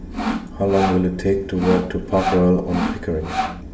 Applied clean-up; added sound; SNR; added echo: none; Sawing; 6 dB; reverberation time 0.8 s.